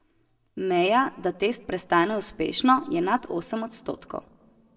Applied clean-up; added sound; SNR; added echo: none; none; none; reverberation time 0.4 s.